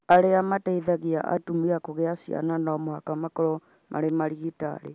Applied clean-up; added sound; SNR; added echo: none; none; none; none.